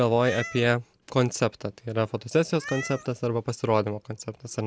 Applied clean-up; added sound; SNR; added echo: none; Meow; 17 dB; none.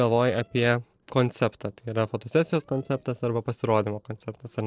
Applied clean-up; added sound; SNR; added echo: neural separator model SepFormer DNS4.